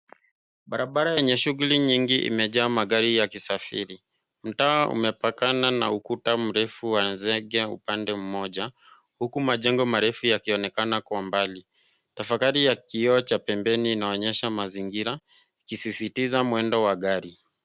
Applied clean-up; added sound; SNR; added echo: none; none; none; none.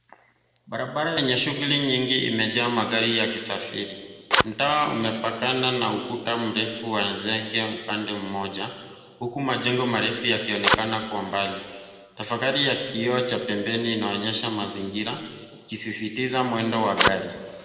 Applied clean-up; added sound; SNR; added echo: none; Fire; 9 dB; reverberation time 1.4 s.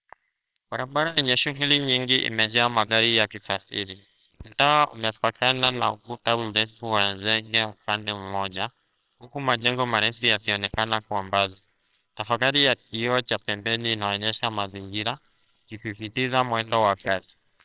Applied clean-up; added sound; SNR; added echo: neural separator model SepFormer WHAMR!.